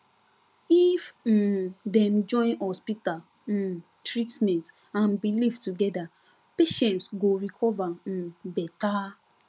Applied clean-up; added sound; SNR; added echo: none; none; none; none.